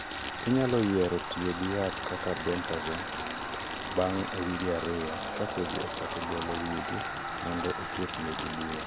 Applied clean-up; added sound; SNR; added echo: none; Tools + Fireworks; 3 dB; none.